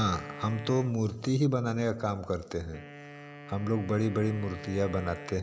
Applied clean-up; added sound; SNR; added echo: none; Wind instrument, woodwind instrument; 16 dB; none.